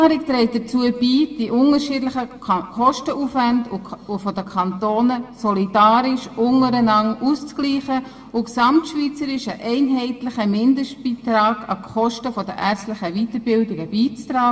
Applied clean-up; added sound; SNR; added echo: none; none; none; reverberation time 1.2 s.